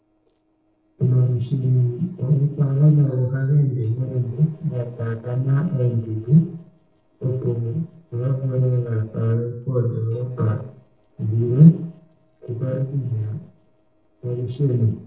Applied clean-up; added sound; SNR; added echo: neural separator model SepFormer DNS4.